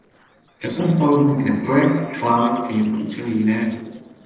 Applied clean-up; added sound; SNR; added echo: neural separator model SepFormer DNS4.